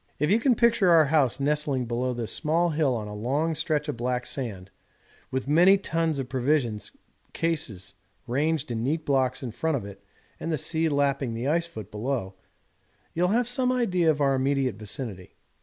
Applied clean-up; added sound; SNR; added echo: none; none; none; none.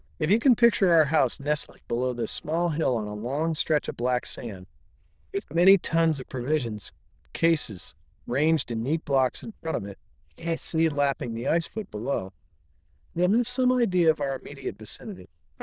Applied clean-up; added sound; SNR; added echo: neural diffusion model UNIVERSE++.